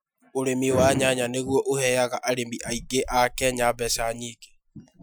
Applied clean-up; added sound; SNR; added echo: classical method Wiener filter.